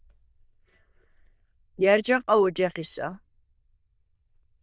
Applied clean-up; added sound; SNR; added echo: neural diffusion model UNIVERSE++.